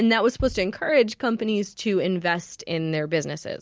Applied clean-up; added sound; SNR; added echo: none; Bass drum; 17 dB; none.